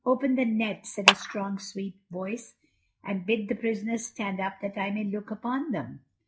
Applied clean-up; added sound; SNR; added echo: classical method log-MMSE.